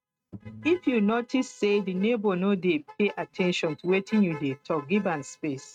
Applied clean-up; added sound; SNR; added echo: neural mask model RNNoise.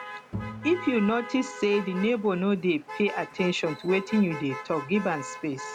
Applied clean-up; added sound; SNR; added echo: none; Bowed string instrument + Motor vehicle (road); 12 dB; none.